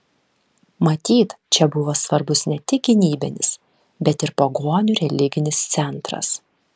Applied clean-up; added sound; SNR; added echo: none; none; none; none.